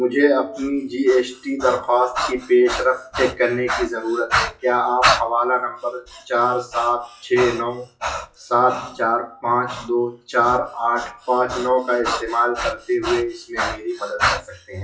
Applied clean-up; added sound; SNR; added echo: classical method WPE with log-MMSE.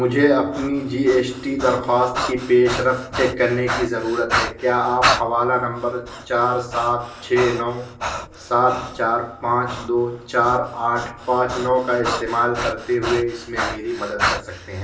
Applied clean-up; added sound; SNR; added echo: none; Breathing; 8 dB; reverberation time 0.3 s.